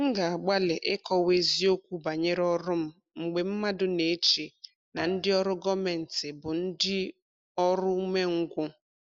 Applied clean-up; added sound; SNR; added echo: neural mask model DeepFilterNet 3.